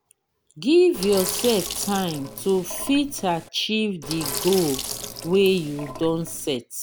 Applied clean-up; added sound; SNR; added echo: none; Sink (filling or washing); 10 dB; none.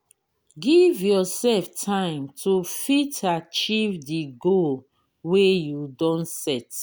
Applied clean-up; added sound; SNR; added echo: none; none; none; none.